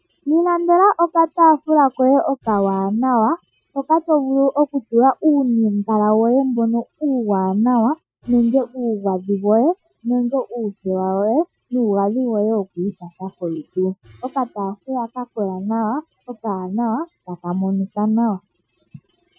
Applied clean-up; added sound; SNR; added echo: classical method Wiener filter.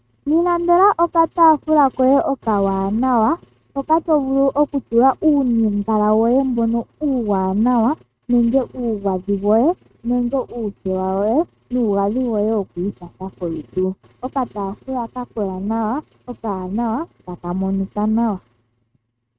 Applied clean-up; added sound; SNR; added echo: neural mask model RNNoise.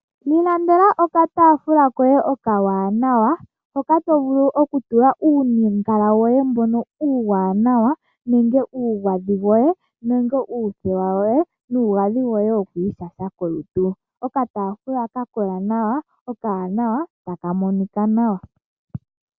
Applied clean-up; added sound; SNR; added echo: none; none; none; none.